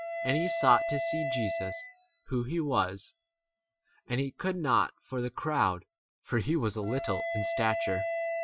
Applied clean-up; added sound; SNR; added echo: classical method Wiener filter.